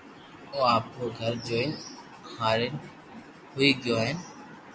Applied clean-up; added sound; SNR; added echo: none; none; none; none.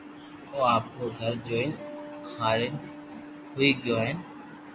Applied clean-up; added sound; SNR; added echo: none; Acoustic guitar; 16 dB; none.